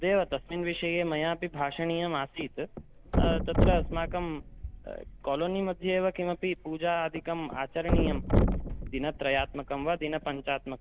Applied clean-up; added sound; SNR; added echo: none; Thump, thud; 1 dB; none.